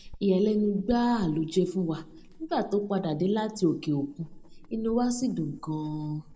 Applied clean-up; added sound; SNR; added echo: none; Writing; 19 dB; reverberation time 2.1 s.